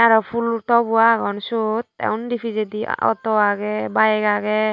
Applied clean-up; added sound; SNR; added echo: none; none; none; none.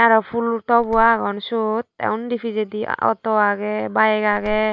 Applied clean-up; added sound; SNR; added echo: neural mask model Resemble Enhance denoiser.